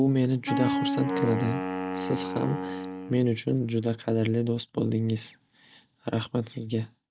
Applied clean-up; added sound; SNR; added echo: none; Wind instrument, woodwind instrument; 3 dB; none.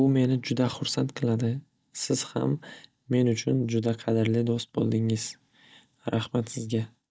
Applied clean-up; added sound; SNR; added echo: none; none; none; none.